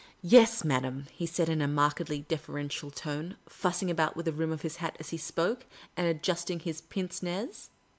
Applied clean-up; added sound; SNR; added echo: none; none; none; none.